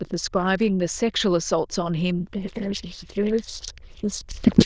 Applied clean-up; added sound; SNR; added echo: neural diffusion model UNIVERSE++.